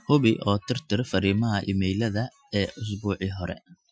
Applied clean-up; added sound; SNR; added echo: classical method Wiener filter.